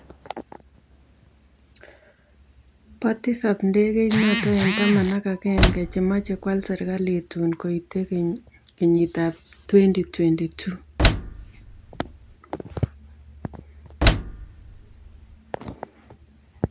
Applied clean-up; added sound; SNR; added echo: none; Slam; 0 dB; none.